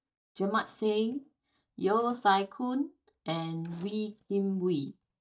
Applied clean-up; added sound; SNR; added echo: neural mask model DeepFilterNet 3.